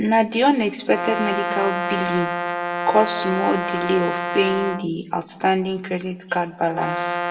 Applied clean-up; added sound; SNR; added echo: none; Brass instrument; 5 dB; reverberation time 0.9 s.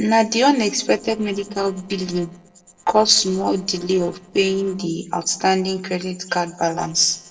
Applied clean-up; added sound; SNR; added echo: neural separator model SepFormer DNS4.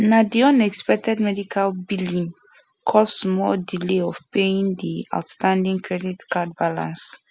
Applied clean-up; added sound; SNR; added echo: none; none; none; none.